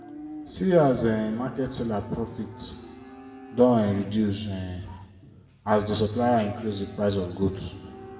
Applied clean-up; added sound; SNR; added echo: none; Livestock, farm animals, working animals; 19 dB; reverberation time 1.4 s.